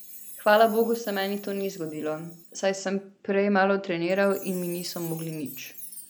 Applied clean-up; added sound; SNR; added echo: none; Chime; 18 dB; none.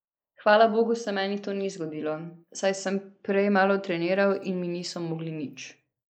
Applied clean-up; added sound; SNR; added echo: neural mask model Resemble Enhance denoiser.